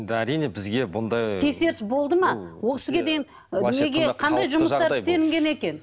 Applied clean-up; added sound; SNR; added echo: none; none; none; none.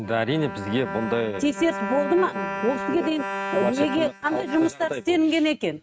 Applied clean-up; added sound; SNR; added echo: neural mask model RNNoise.